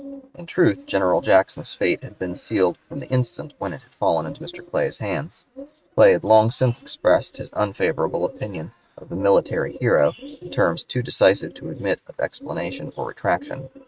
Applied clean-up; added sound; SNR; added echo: neural mask model RNNoise.